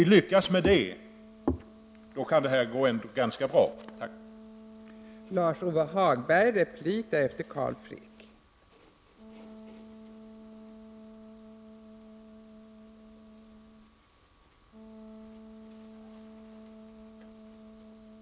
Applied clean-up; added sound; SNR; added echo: none; Wind instrument, woodwind instrument; 20 dB; none.